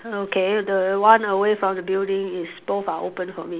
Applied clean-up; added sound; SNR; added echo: none; none; none; none.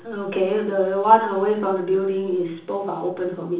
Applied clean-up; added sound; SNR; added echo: none; none; none; reverberation time 0.7 s.